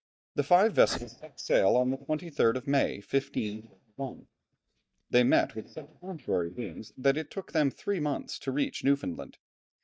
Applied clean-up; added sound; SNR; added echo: neural mask model DeepFilterNet 3.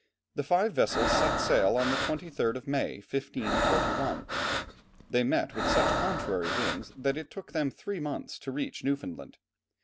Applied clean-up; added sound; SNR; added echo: none; Breathing; -1 dB; none.